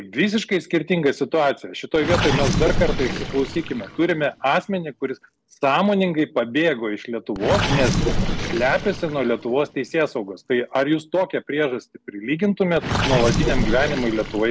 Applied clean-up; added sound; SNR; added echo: none; Gurgling; 4 dB; none.